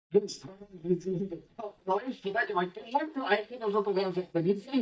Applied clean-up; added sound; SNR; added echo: neural mask model DeepFilterNet 3.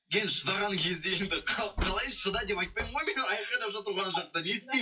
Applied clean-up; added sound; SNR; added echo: classical method WPE with log-MMSE.